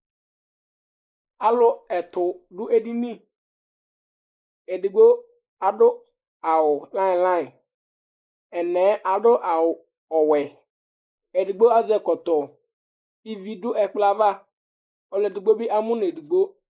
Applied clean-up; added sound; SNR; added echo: neural mask model Resemble Enhance denoiser.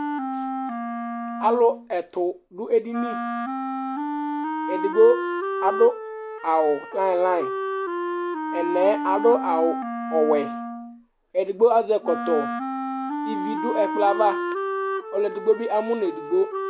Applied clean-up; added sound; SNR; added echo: none; Wind instrument, woodwind instrument; 5 dB; none.